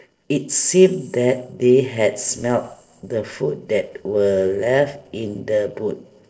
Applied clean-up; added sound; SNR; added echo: neural separator model SepFormer DNS4.